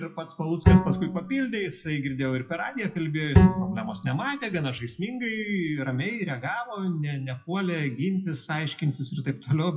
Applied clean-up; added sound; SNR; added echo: classical method WPE with log-MMSE.